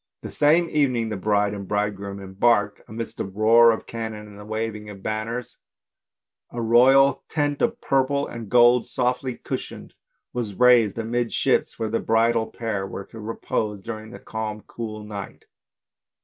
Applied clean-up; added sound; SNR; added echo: none; none; none; none.